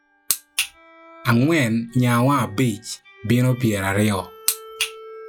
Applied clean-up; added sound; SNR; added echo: classical method log-MMSE.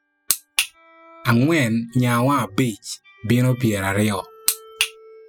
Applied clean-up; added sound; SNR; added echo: classical method spectral subtraction.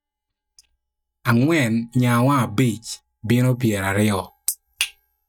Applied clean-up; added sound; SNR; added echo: neural mask model DeepFilterNet 3.